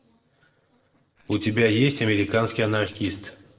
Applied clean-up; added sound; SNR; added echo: neural separator model SepFormer DNS4.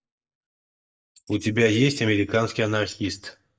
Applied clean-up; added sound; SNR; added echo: neural mask model DeepFilterNet 3.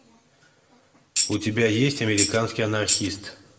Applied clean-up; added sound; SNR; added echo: none; Tambourine; 2 dB; reverberation time 0.6 s.